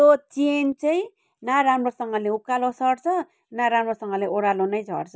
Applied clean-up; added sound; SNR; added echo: none; none; none; none.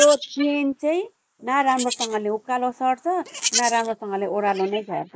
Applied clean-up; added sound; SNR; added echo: neural mask model Resemble Enhance denoiser.